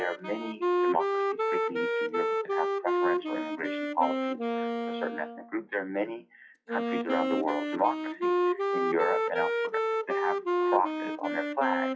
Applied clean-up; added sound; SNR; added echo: classical method WPE with log-MMSE.